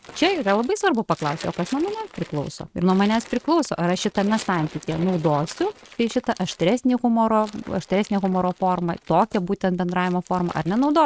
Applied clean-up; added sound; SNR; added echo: neural mask model RNNoise.